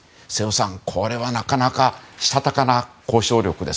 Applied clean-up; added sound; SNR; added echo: none; none; none; none.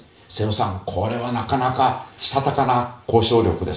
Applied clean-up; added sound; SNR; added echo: none; none; none; reverberation time 0.5 s.